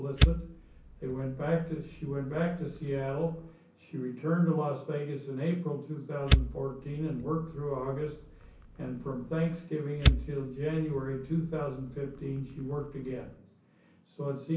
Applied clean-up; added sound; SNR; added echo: none; Fire; 0 dB; reverberation time 0.6 s.